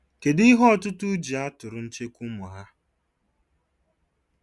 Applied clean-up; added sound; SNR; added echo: none; none; none; none.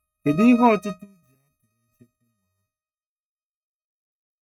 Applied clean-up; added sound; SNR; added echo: neural mask model RNNoise.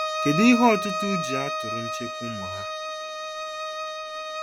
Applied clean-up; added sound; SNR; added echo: none; Bowed string instrument; 4 dB; none.